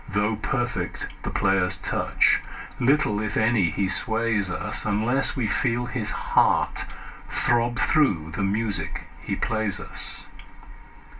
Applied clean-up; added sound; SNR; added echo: none; none; none; reverberation time 0.2 s.